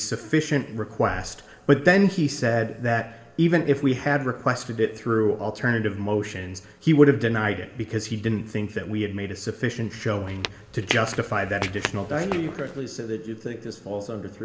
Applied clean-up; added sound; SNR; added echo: none; Squeak / Walk, footsteps; 9 dB; reverberation time 1.2 s.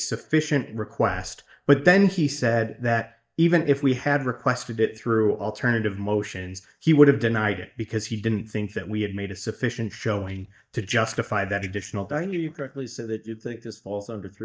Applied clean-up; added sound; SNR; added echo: neural mask model DeepFilterNet 3.